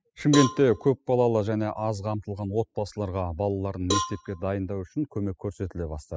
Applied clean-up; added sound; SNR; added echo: classical method spectral subtraction.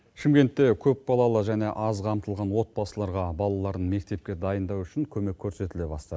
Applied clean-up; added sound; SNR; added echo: none; none; none; none.